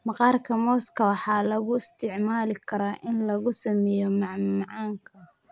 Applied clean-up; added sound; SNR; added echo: none; none; none; none.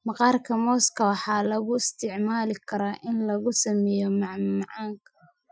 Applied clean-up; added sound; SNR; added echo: classical method Wiener filter.